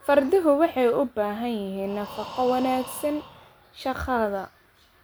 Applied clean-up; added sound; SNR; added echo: none; Breathing; 18 dB; none.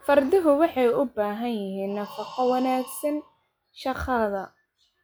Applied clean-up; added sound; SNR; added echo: classical method log-MMSE.